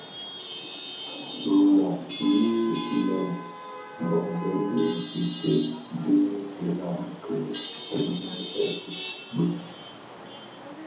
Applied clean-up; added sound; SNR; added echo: none; Chatter / Traffic noise, roadway noise / Vehicle horn, car horn, honking / Engine; 11 dB; reverberation time 0.5 s.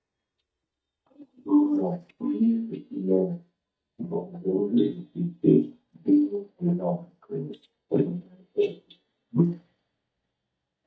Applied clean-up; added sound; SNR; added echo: neural mask model DeepFilterNet 3.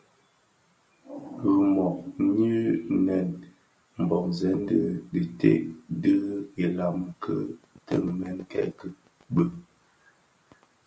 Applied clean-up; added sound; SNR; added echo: none; none; none; none.